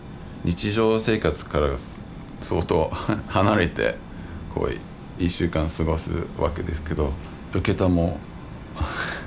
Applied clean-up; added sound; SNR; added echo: none; none; none; none.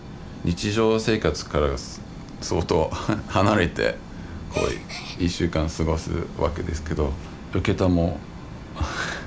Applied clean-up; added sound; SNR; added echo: none; Gasp; 11 dB; none.